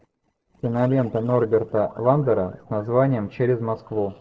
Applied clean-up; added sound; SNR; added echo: neural separator model SepFormer DNS4.